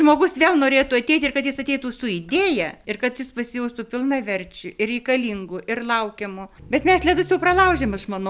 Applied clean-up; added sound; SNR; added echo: none; Growling; 14 dB; none.